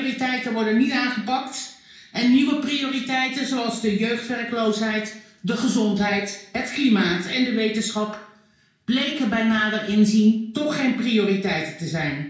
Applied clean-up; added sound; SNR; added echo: none; none; none; reverberation time 0.6 s.